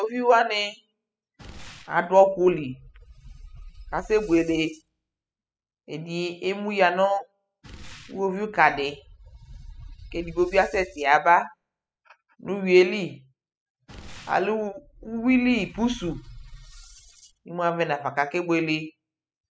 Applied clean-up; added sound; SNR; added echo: classical method spectral subtraction.